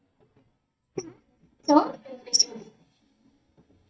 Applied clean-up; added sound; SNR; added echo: neural mask model DeepFilterNet 3.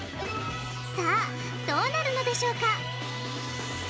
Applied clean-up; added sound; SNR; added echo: none; none; none; none.